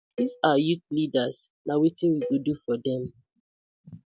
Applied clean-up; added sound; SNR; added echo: none; Cowbell; 14 dB; none.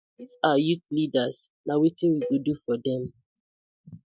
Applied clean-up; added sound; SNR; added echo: neural mask model DeepFilterNet 3.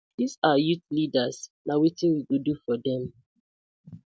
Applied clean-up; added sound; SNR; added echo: none; none; none; none.